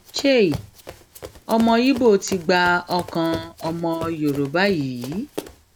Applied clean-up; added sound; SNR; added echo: none; Run; 16 dB; none.